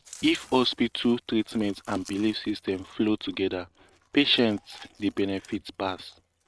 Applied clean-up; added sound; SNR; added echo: neural mask model RNNoise.